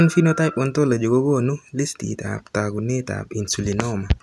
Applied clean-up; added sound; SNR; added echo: none; none; none; none.